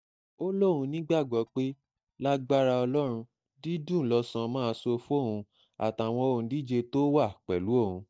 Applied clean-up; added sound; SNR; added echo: neural mask model DeepFilterNet 3.